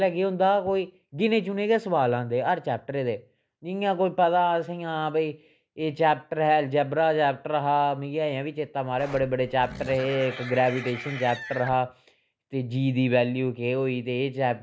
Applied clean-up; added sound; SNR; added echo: none; Livestock, farm animals, working animals; 13 dB; none.